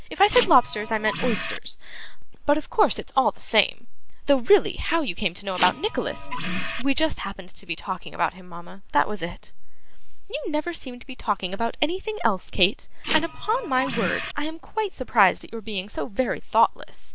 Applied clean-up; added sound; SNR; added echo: none; Printer; 7 dB; none.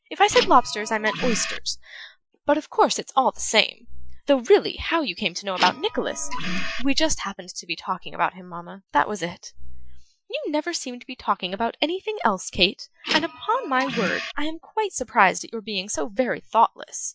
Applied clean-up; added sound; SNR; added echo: classical method Wiener filter.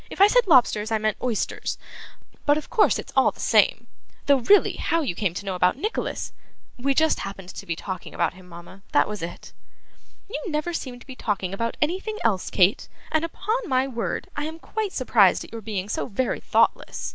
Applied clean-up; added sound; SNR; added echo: none; none; none; none.